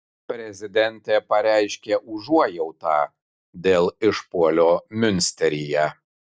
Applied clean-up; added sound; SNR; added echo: none; none; none; none.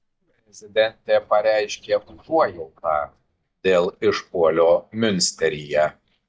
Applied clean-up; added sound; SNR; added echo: neural mask model DeepFilterNet 3.